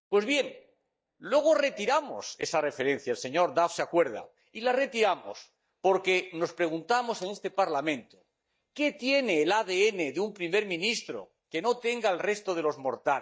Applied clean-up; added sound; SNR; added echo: neural mask model DeepFilterNet 3.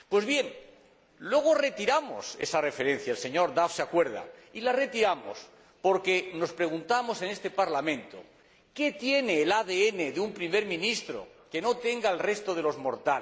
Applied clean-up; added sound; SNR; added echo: none; none; none; none.